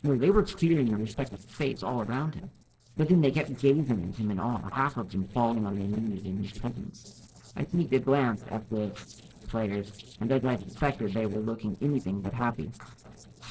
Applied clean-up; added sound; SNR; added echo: neural separator model SepFormer DNS4.